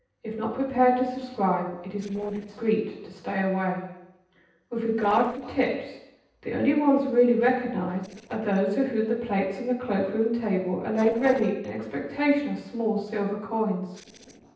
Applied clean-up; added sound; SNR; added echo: neural separator model SepFormer DNS4.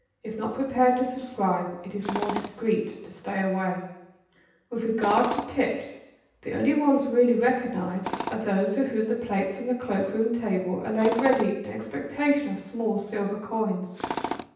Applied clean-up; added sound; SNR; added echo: none; Tools; 12 dB; reverberation time 0.9 s.